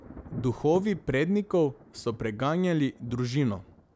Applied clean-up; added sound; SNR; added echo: none; Thunder; 19 dB; none.